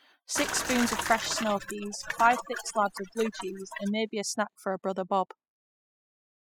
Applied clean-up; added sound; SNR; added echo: classical method spectral subtraction.